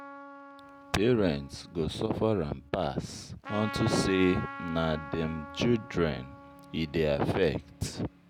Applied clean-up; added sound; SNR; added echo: none; Trumpet; 14 dB; none.